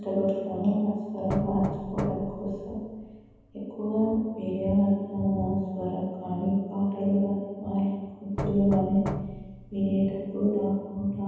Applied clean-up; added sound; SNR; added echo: none; Knock; 9 dB; reverberation time 1.2 s.